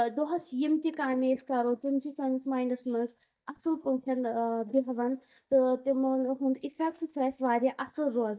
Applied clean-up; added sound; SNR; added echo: neural mask model DeepFilterNet 3.